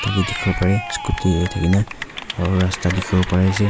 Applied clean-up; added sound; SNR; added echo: none; Cheering / Clapping; 10 dB; none.